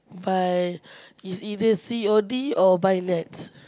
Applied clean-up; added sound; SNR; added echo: none; none; none; none.